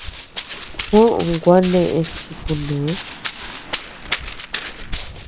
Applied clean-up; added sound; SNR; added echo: none; Run; 10 dB; none.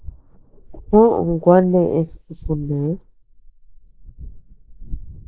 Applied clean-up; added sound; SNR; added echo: neural mask model Resemble Enhance denoiser.